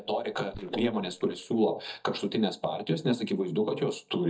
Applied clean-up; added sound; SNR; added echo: neural mask model DeepFilterNet 3.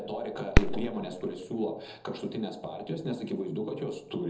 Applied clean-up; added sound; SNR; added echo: none; Fireworks; -3 dB; reverberation time 0.8 s.